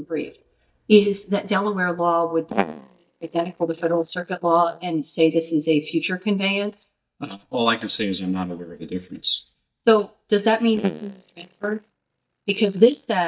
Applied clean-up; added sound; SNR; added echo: neural mask model DeepFilterNet 3.